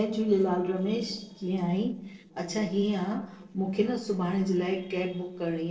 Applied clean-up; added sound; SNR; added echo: neural separator model SepFormer DNS4.